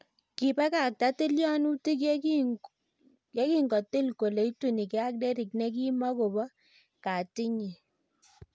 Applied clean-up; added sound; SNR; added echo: none; none; none; none.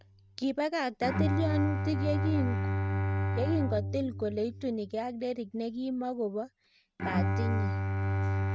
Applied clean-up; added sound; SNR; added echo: neural mask model RNNoise.